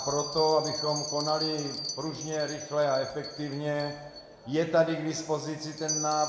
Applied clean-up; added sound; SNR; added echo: none; Bell; 8 dB; reverberation time 0.9 s.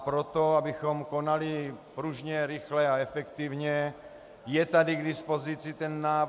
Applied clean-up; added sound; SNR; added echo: none; none; none; none.